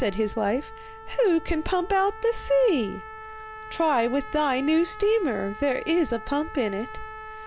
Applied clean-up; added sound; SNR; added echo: none; Trumpet; 15 dB; none.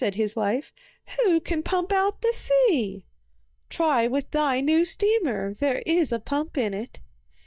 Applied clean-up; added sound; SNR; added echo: neural mask model DeepFilterNet 3.